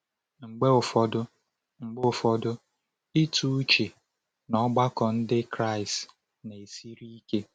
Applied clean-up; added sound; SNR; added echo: none; none; none; none.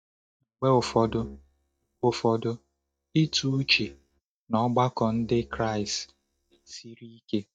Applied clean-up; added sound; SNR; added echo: neural mask model DeepFilterNet 3.